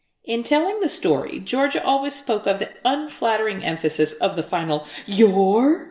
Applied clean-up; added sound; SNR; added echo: none; none; none; reverberation time 1.5 s.